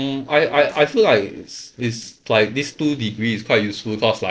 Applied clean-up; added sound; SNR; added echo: neural separator model SepFormer DNS4.